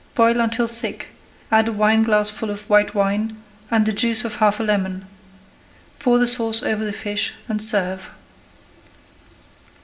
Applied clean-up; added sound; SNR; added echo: none; none; none; reverberation time 0.5 s.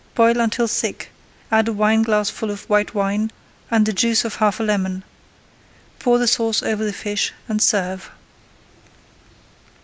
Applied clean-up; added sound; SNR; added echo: none; none; none; none.